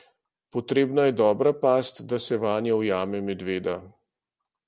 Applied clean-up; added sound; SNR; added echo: none; none; none; none.